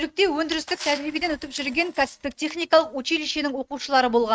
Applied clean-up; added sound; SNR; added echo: neural mask model RNNoise.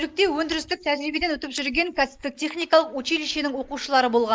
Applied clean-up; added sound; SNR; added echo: neural mask model Resemble Enhance denoiser.